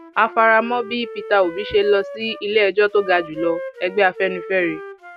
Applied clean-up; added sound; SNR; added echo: none; Wind instrument, woodwind instrument; 15 dB; none.